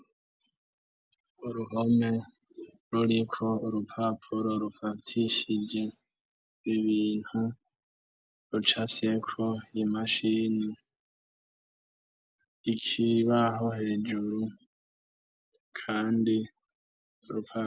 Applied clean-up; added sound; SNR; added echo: none; none; none; none.